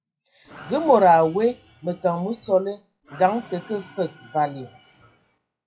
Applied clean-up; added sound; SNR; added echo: classical method WPE with log-MMSE.